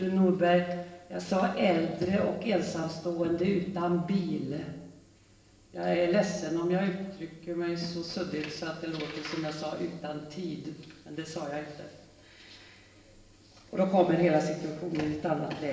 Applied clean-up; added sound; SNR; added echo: none; none; none; reverberation time 0.9 s.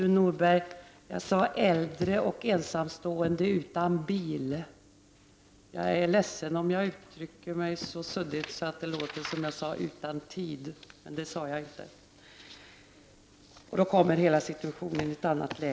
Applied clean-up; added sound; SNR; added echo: none; none; none; none.